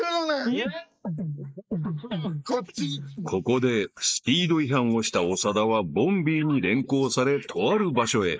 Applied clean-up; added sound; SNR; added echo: neural mask model Resemble Enhance denoiser.